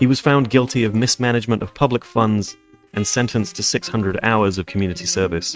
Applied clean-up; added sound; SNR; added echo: neural mask model RNNoise.